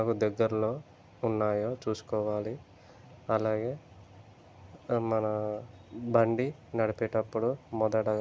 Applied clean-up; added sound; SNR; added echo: none; none; none; none.